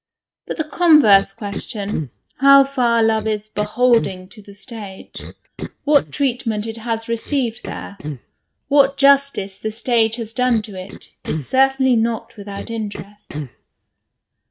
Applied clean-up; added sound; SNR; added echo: neural mask model RNNoise.